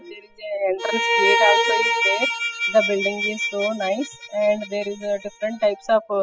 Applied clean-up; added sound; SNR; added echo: classical method spectral subtraction.